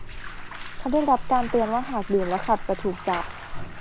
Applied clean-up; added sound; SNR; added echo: none; Bathtub (filling or washing); 6 dB; none.